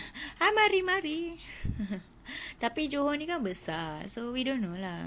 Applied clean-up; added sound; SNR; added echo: none; Tambourine; 18 dB; none.